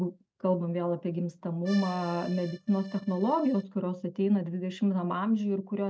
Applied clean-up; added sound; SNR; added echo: neural mask model RNNoise.